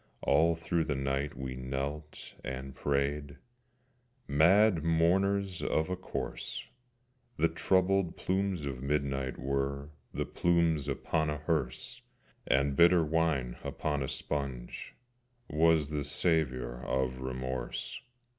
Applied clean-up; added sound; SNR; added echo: none; none; none; none.